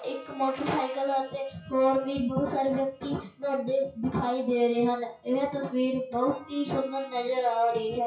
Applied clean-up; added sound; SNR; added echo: classical method WPE with log-MMSE.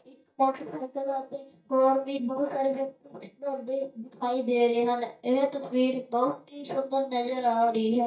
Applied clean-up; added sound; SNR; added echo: neural mask model DeepFilterNet 3.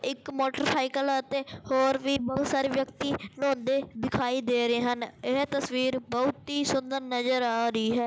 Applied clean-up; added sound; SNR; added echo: none; none; none; none.